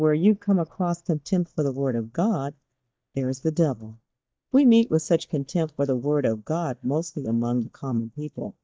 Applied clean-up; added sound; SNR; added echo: neural mask model DeepFilterNet 3.